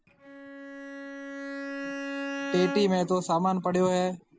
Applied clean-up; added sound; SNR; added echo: none; Bowed string instrument; 8 dB; none.